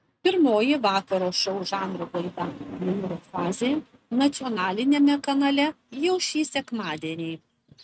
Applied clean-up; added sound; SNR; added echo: neural mask model RNNoise.